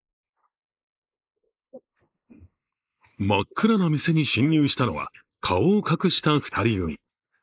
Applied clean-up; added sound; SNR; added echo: neural mask model Resemble Enhance denoiser.